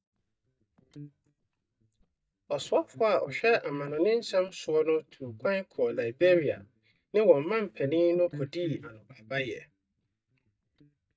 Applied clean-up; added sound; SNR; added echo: neural mask model DeepFilterNet 3.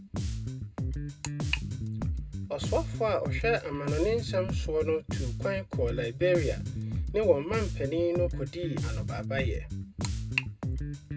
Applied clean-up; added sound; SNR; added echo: none; Bass guitar; 2 dB; reverberation time 0.2 s.